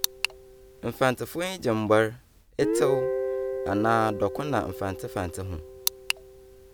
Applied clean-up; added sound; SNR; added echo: none; Guitar; 5 dB; none.